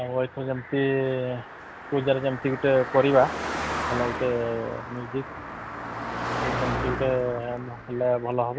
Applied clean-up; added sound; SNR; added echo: none; Car passing by; 7 dB; none.